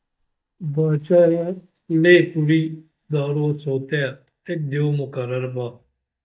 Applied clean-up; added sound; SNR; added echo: neural mask model DeepFilterNet 3.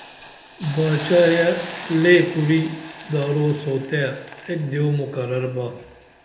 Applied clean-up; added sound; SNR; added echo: none; Hiss; 16 dB; reverberation time 0.9 s.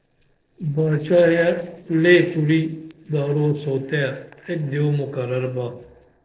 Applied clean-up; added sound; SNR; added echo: neural separator model SepFormer DNS4.